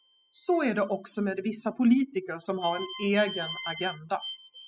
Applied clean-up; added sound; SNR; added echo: classical method spectral subtraction.